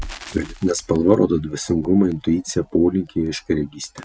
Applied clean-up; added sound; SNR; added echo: none; Crackle; 20 dB; none.